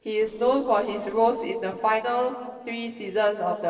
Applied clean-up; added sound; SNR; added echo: neural separator model SepFormer DNS4.